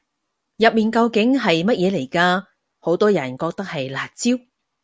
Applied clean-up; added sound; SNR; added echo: none; none; none; none.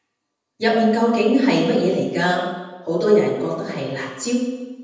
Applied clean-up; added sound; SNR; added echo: none; none; none; reverberation time 1.1 s.